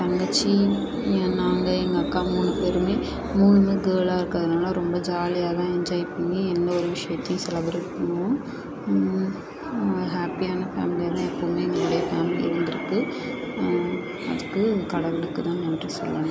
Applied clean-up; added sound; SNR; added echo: none; none; none; none.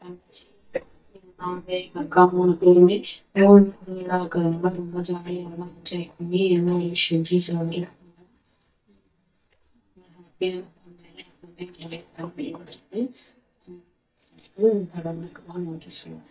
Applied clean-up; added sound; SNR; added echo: neural mask model DeepFilterNet 3.